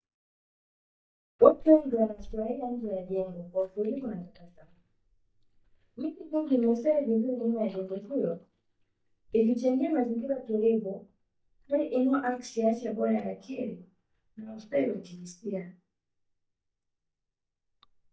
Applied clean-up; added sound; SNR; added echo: neural mask model DeepFilterNet 3.